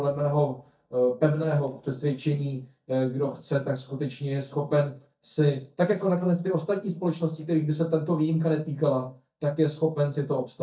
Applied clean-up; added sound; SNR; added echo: neural mask model DeepFilterNet 3.